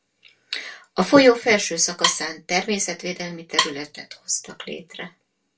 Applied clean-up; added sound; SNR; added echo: none; Wood; 5 dB; reverberation time 0.2 s.